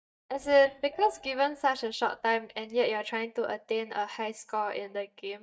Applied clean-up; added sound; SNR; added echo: neural mask model DeepFilterNet 3.